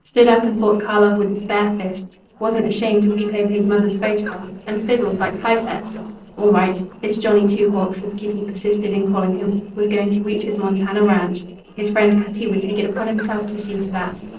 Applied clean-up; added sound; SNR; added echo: neural separator model SepFormer DNS4.